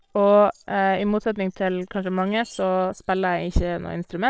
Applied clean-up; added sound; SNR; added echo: neural separator model SepFormer DNS4.